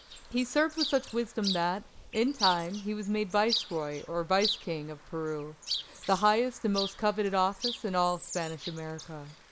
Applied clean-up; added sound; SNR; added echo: neural mask model Resemble Enhance denoiser.